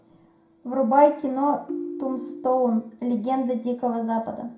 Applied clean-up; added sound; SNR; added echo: none; Ringtone; 11 dB; reverberation time 0.4 s.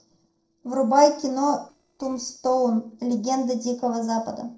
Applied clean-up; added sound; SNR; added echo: neural separator model SepFormer DNS4.